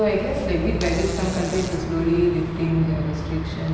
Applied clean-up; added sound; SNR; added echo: none; Fart; 17 dB; none.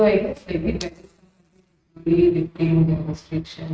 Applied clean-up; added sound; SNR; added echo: neural mask model RNNoise.